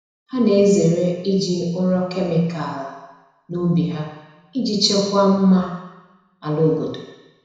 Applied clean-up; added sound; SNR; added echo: none; none; none; reverberation time 1.0 s.